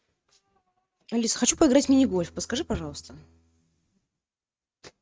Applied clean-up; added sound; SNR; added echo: neural mask model RNNoise.